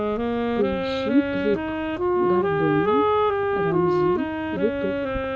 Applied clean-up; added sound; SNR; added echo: none; Wind instrument, woodwind instrument; -5 dB; none.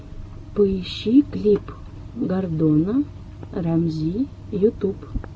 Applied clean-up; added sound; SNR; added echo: none; none; none; none.